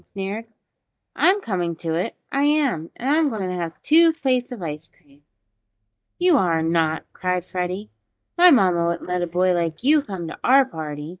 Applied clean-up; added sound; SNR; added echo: neural mask model DeepFilterNet 3.